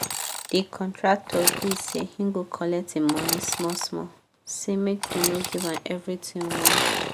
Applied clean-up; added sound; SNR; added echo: none; Sawing / Engine; 2 dB; none.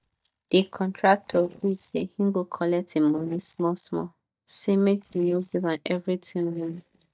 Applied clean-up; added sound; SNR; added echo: neural mask model DeepFilterNet 3.